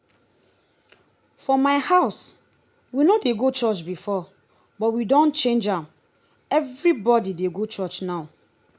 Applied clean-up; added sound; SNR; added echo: none; none; none; none.